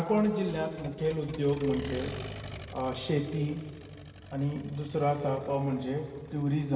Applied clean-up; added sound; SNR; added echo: none; Accelerating, revving, vroom; 14 dB; reverberation time 2.3 s.